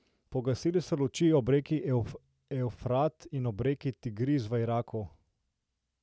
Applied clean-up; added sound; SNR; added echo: none; none; none; none.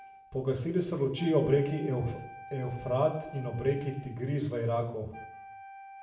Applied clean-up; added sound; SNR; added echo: none; Wind instrument, woodwind instrument; 17 dB; reverberation time 0.7 s.